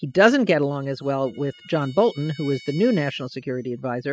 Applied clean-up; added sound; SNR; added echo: classical method spectral subtraction.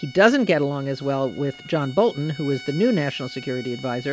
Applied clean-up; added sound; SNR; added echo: none; Bowed string instrument; 19 dB; none.